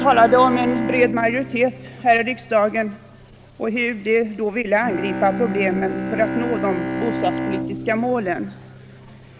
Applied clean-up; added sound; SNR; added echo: none; Bowed string instrument; 7 dB; none.